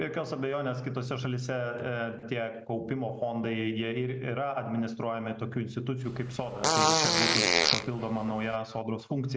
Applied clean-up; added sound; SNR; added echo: none; Fart; -4 dB; none.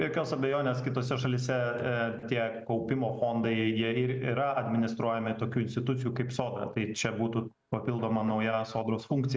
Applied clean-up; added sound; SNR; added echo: none; none; none; none.